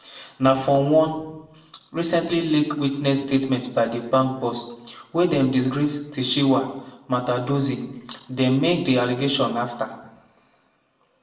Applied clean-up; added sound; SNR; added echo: none; none; none; reverberation time 0.8 s.